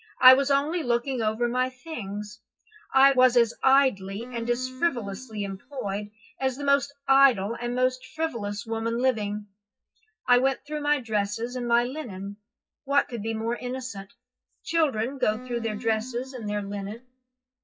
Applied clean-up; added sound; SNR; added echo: classical method WPE with log-MMSE.